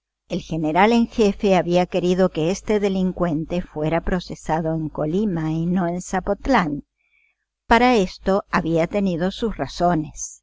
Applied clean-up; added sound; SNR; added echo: none; none; none; none.